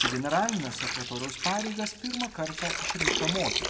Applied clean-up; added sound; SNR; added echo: none; Water; 0 dB; reverberation time 1.1 s.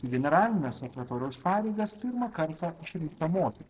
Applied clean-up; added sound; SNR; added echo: neural separator model SepFormer DNS4.